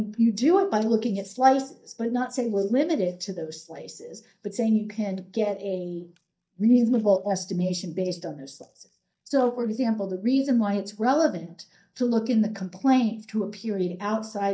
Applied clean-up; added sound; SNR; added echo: neural mask model DeepFilterNet 3.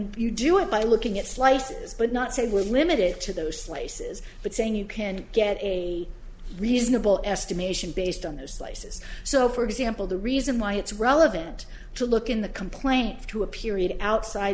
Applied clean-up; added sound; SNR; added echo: none; none; none; none.